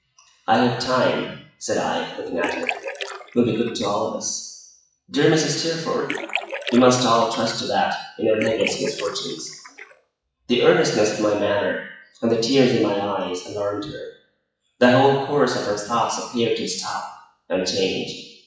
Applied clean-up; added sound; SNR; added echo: classical method WPE with log-MMSE.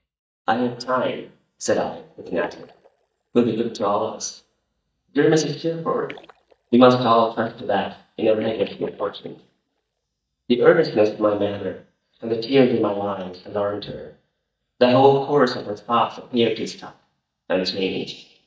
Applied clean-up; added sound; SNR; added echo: neural mask model DeepFilterNet 3.